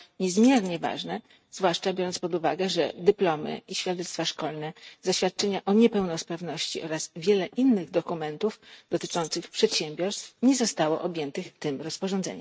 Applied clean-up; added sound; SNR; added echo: neural mask model RNNoise.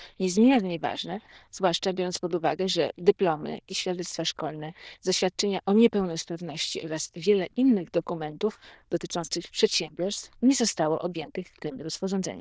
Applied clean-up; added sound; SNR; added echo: neural diffusion model UNIVERSE++.